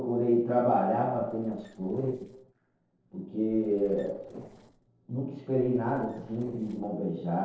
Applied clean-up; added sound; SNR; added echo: neural separator model SepFormer DNS4.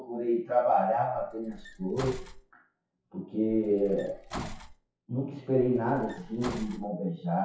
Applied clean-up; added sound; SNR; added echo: classical method WPE with log-MMSE.